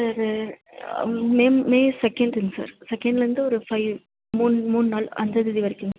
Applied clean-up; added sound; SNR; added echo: none; none; none; none.